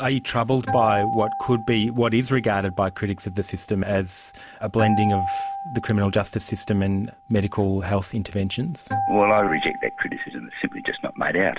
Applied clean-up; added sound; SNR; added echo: none; Acoustic guitar; 7 dB; none.